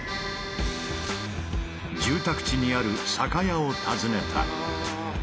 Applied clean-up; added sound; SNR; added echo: none; Accordion; 7 dB; none.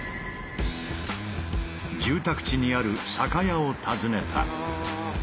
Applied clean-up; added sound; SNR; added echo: none; none; none; none.